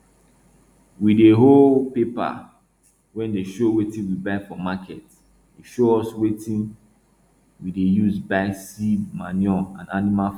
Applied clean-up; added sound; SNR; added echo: none; none; none; none.